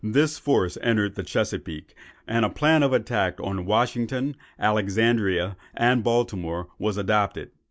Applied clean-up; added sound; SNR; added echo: none; none; none; none.